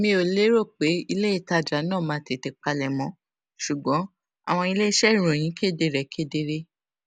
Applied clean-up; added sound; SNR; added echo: none; none; none; none.